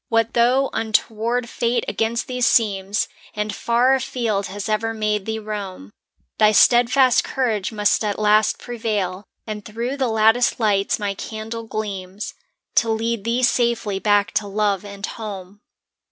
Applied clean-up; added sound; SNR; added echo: none; none; none; none.